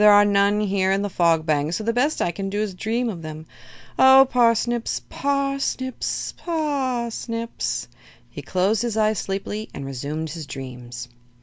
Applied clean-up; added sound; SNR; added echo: none; none; none; none.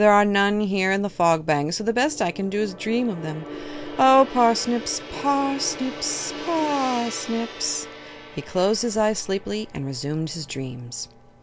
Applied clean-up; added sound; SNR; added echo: none; Gong; 14 dB; none.